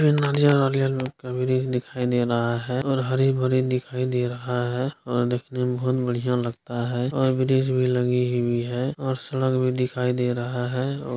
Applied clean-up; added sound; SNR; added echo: none; none; none; none.